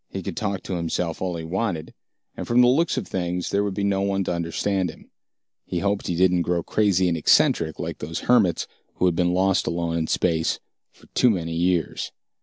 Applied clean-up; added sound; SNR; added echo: none; none; none; none.